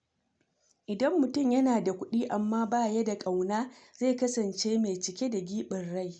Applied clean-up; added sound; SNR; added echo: none; none; none; none.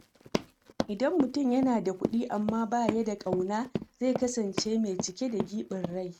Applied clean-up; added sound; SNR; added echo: neural mask model RNNoise.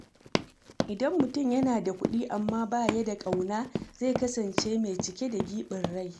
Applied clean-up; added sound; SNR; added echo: none; Run; 5 dB; none.